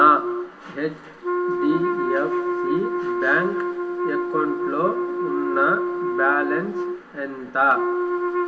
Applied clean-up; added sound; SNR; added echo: none; Wind instrument, woodwind instrument; 1 dB; reverberation time 1.6 s.